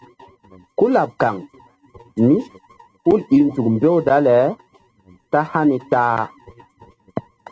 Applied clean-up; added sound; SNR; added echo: neural mask model RNNoise.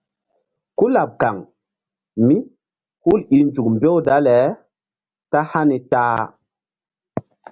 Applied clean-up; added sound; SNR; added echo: none; none; none; none.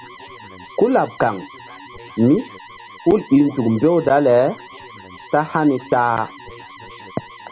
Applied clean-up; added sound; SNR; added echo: none; Alarm; 19 dB; none.